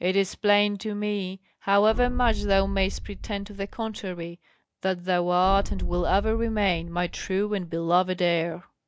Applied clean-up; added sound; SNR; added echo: none; Boom; 5 dB; none.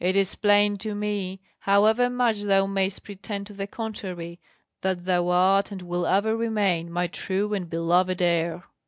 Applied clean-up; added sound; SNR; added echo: none; none; none; none.